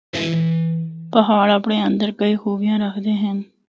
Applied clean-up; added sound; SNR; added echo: none; Guitar; 6 dB; none.